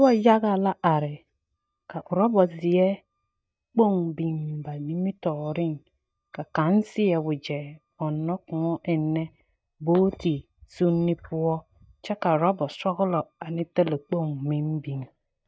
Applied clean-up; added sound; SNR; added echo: neural mask model DeepFilterNet 3.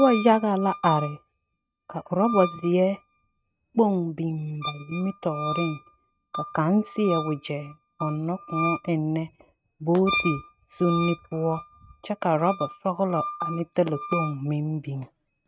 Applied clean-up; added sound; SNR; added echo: neural mask model RNNoise.